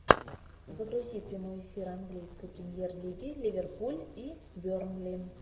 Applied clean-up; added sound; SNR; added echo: none; Insect; 20 dB; reverberation time 0.6 s.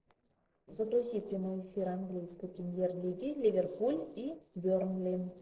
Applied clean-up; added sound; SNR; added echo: neural separator model SepFormer DNS4.